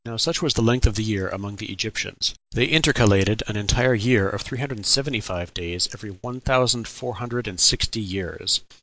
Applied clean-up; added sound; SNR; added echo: none; none; none; none.